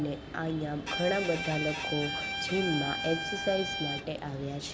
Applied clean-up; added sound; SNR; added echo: none; Bowed string instrument; 3 dB; none.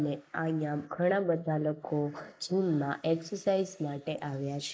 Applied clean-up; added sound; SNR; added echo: neural mask model Resemble Enhance denoiser.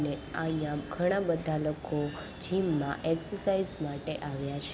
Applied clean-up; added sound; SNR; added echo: none; none; none; none.